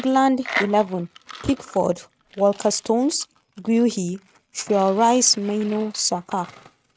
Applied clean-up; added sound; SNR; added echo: neural mask model RNNoise.